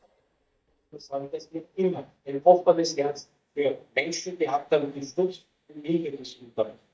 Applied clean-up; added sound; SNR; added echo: neural mask model DeepFilterNet 3.